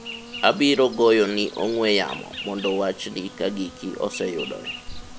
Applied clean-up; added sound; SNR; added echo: none; Insect; 14 dB; none.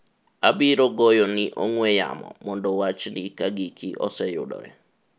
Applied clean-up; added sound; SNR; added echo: none; none; none; none.